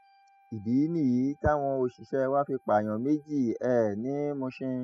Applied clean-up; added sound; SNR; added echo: classical method spectral subtraction.